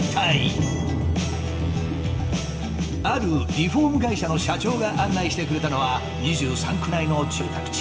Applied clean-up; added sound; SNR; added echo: none; none; none; reverberation time 2.9 s.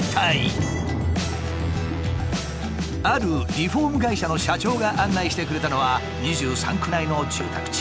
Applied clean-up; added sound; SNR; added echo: none; none; none; none.